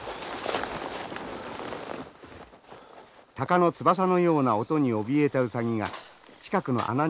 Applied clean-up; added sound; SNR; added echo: none; none; none; none.